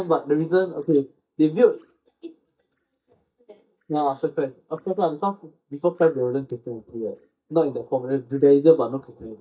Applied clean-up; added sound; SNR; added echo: neural mask model DeepFilterNet 3.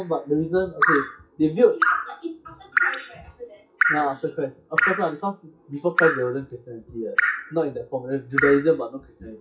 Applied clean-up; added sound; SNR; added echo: classical method WPE with log-MMSE.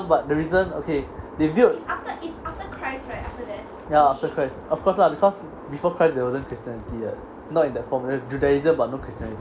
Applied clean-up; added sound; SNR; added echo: none; none; none; none.